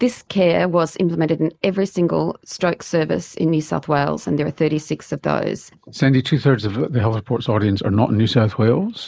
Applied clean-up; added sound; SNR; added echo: neural mask model Resemble Enhance denoiser.